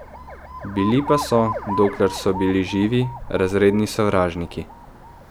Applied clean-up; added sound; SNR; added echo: none; Alarm; 11 dB; none.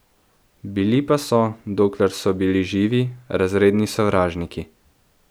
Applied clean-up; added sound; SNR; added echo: none; none; none; none.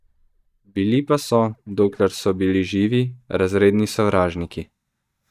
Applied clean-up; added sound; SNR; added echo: neural mask model DeepFilterNet 3.